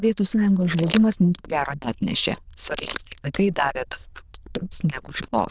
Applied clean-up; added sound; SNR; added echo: neural diffusion model UNIVERSE++.